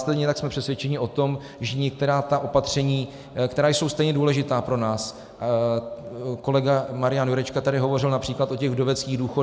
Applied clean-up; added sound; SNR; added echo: none; none; none; none.